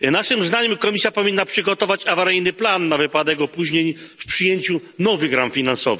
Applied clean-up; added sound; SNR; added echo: none; none; none; none.